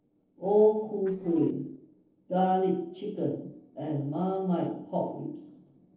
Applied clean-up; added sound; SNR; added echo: neural separator model SepFormer DNS4.